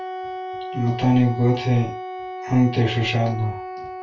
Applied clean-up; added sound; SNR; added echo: none; Wind instrument, woodwind instrument; 10 dB; reverberation time 0.2 s.